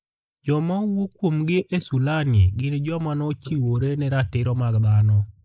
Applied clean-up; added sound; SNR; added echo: neural mask model Resemble Enhance denoiser.